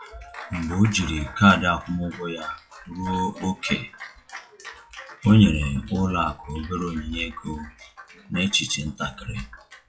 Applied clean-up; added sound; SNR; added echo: classical method WPE with log-MMSE.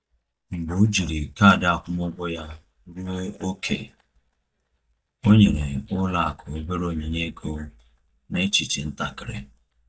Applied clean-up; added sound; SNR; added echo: neural mask model DeepFilterNet 3.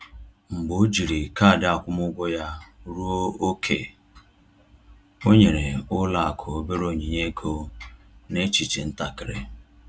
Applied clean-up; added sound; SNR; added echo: none; none; none; none.